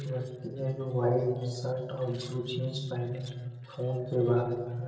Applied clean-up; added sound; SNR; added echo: neural separator model SepFormer DNS4.